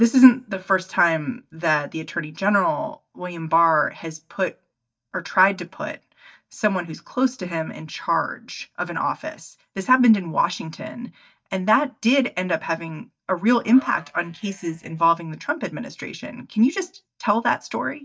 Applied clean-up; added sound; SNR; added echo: neural mask model DeepFilterNet 3.